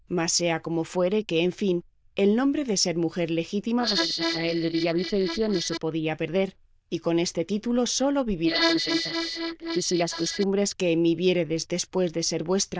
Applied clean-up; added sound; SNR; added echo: neural diffusion model UNIVERSE++.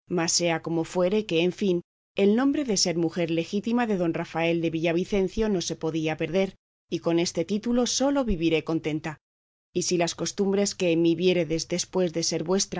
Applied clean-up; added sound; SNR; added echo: none; none; none; none.